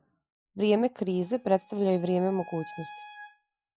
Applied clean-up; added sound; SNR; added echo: classical method log-MMSE.